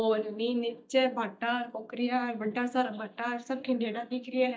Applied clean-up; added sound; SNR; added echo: neural mask model DeepFilterNet 3.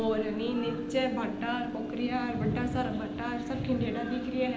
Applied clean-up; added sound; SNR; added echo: none; Subway, metro, underground / Train; 6 dB; reverberation time 0.9 s.